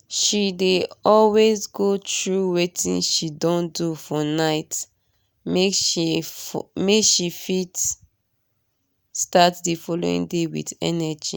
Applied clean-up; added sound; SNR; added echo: none; none; none; none.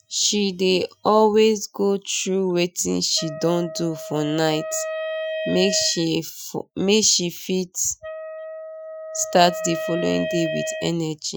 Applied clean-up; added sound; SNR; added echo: classical method Wiener filter.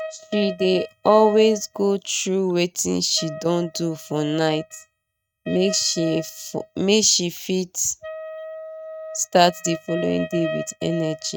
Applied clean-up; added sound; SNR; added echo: neural mask model RNNoise.